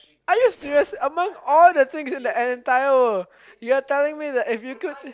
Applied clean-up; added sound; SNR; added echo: neural separator model SepFormer DNS4.